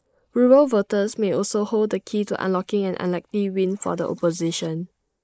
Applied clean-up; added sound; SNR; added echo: neural mask model Resemble Enhance denoiser.